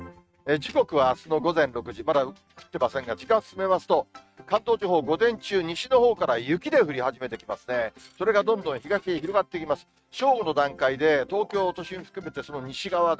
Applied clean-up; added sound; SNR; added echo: neural mask model RNNoise.